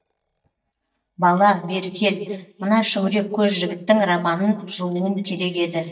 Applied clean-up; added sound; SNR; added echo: neural mask model DeepFilterNet 3.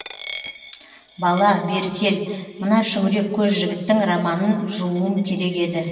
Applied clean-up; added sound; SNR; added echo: none; Coin (dropping); 18 dB; reverberation time 2.3 s.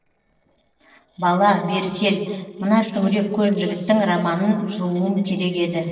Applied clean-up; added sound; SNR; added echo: neural separator model SepFormer DNS4.